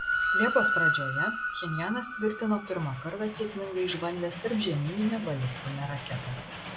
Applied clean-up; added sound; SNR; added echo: none; Train; 1 dB; none.